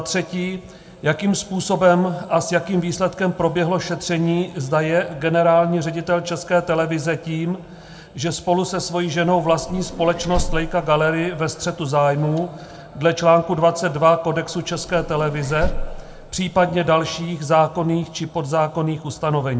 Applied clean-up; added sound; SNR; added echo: none; Vehicle; 9 dB; reverberation time 1.2 s.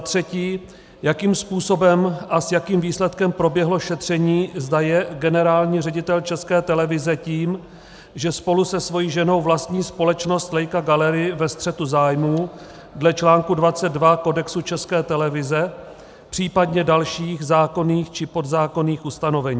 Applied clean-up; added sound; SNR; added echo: none; none; none; none.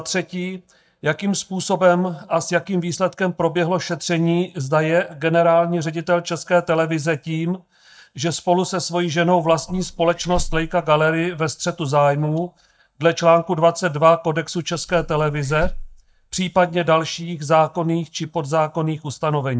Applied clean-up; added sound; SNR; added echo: neural mask model DeepFilterNet 3.